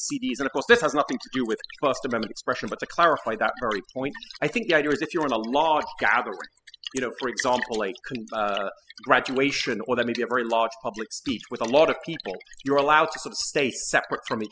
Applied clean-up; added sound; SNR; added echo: classical method spectral subtraction.